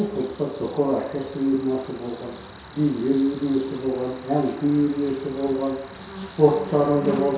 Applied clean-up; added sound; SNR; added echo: none; Cricket; 14 dB; reverberation time 0.7 s.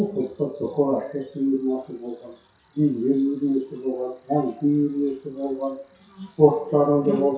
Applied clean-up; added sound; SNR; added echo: classical method WPE with log-MMSE.